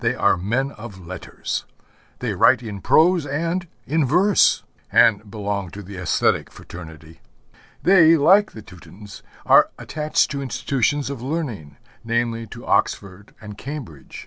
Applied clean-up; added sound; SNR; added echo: none; none; none; none.